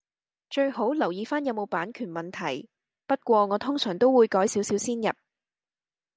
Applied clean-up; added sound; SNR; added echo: none; none; none; none.